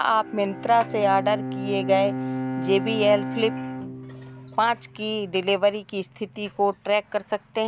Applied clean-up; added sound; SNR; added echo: none; Bowed string instrument; 8 dB; none.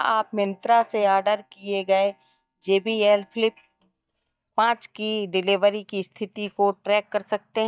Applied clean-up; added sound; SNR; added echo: neural mask model DeepFilterNet 3.